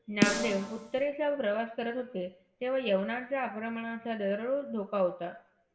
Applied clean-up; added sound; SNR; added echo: none; Snare drum; 2 dB; reverberation time 0.5 s.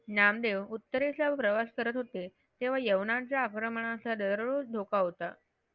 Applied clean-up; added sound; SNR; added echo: none; none; none; none.